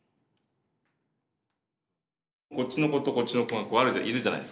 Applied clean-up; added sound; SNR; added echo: none; none; none; none.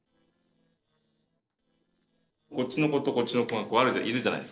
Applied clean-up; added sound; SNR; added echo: neural separator model SepFormer DNS4.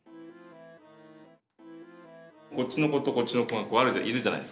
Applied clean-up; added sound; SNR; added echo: none; Accordion; 20 dB; none.